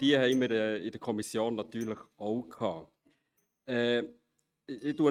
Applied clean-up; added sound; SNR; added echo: neural mask model RNNoise.